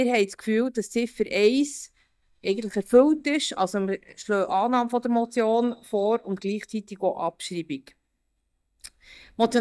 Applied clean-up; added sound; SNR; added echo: neural mask model DeepFilterNet 3.